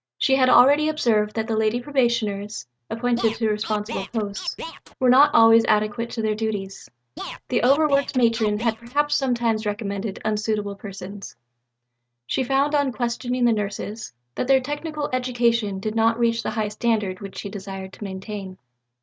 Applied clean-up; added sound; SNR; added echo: neural mask model RNNoise.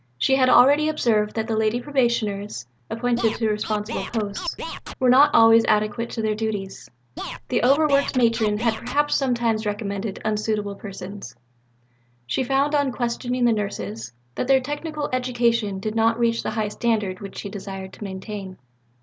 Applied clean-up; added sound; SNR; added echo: none; Scratching (performance technique); 10 dB; none.